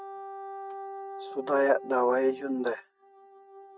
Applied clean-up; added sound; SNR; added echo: neural mask model RNNoise.